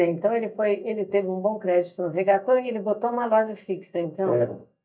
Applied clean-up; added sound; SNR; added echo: neural mask model DeepFilterNet 3.